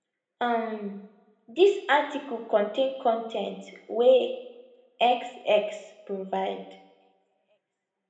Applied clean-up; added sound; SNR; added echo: none; none; none; reverberation time 0.7 s.